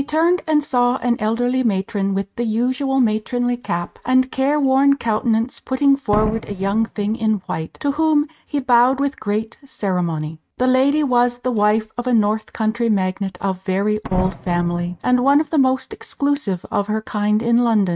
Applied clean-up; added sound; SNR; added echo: neural mask model RNNoise.